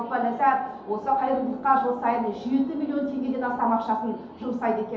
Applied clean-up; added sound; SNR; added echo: none; none; none; reverberation time 2.2 s.